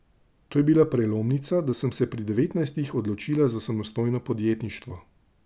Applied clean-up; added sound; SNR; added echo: none; none; none; none.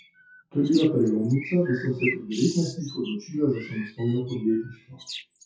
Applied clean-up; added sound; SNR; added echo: classical method WPE with log-MMSE.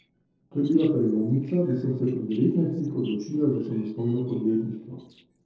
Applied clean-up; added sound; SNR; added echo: neural separator model SepFormer DNS4.